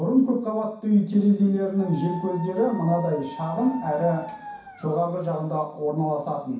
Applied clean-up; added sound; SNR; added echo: none; Dog; 15 dB; reverberation time 0.6 s.